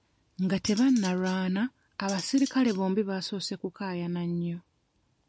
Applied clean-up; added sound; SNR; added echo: none; Cutlery, silverware; 16 dB; none.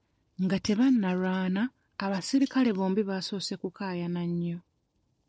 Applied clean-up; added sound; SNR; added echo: neural separator model SepFormer DNS4.